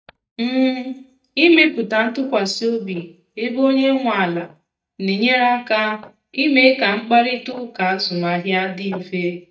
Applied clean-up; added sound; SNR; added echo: neural mask model DeepFilterNet 3.